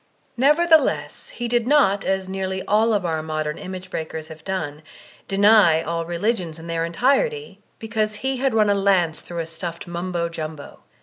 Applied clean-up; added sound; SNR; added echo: none; none; none; none.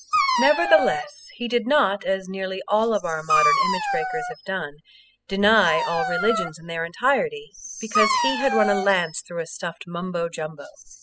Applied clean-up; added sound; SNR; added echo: classical method spectral subtraction.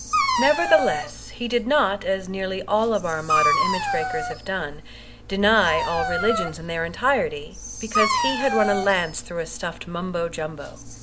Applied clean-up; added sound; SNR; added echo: none; Dog; 3 dB; none.